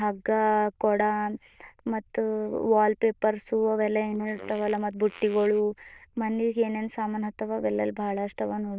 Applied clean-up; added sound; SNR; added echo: neural diffusion model UNIVERSE++.